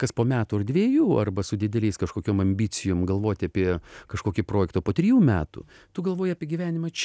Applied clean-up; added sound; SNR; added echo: none; none; none; none.